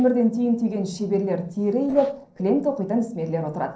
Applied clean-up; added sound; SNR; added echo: neural separator model SepFormer DNS4.